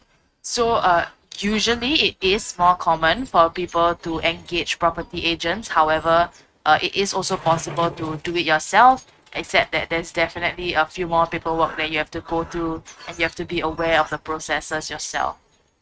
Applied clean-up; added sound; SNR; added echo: neural mask model RNNoise.